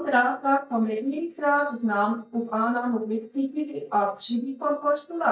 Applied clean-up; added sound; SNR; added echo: neural mask model DeepFilterNet 3.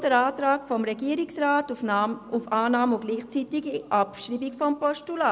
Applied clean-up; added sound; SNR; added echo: none; none; none; none.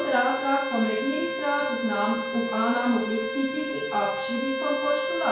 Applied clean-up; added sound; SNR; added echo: none; Bowed string instrument; 4 dB; reverberation time 0.5 s.